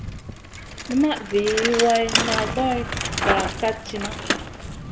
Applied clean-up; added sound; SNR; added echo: none; Bicycle; 3 dB; reverberation time 0.9 s.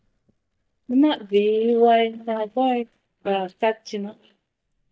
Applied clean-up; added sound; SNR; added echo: neural mask model DeepFilterNet 3.